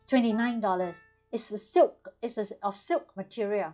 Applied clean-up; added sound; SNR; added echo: classical method log-MMSE.